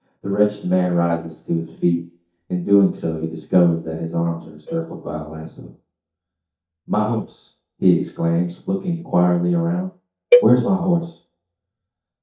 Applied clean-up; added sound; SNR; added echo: neural mask model DeepFilterNet 3.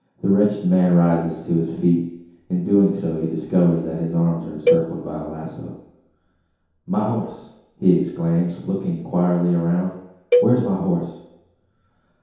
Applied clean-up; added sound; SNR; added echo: none; Cowbell; 3 dB; reverberation time 0.8 s.